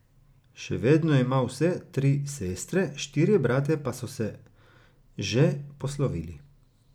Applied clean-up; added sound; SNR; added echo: none; none; none; none.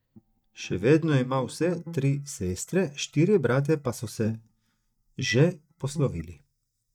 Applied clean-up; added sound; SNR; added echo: neural mask model DeepFilterNet 3.